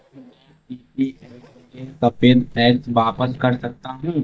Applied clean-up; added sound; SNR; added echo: neural mask model DeepFilterNet 3.